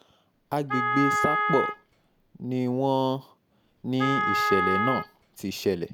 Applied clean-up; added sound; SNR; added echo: none; Wind instrument, woodwind instrument; 0 dB; none.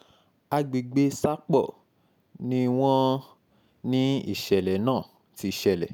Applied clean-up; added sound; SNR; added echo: none; none; none; none.